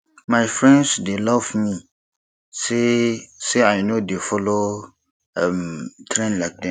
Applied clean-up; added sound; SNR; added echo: none; none; none; none.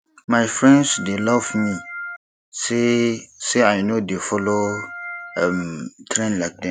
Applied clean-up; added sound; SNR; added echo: none; Organ; 12 dB; none.